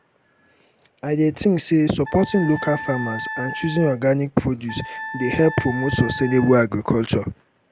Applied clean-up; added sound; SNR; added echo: none; Wind instrument, woodwind instrument; 12 dB; none.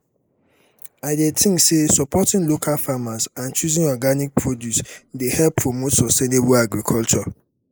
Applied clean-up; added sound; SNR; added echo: neural mask model Resemble Enhance denoiser.